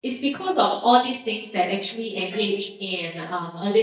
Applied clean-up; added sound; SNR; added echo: neural mask model DeepFilterNet 3.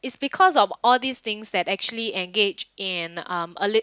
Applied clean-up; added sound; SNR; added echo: none; none; none; none.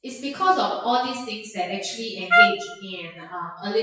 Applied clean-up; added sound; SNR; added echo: classical method WPE with log-MMSE.